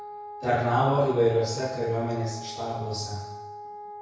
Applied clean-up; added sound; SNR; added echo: none; Wind instrument, woodwind instrument; 12 dB; reverberation time 1.1 s.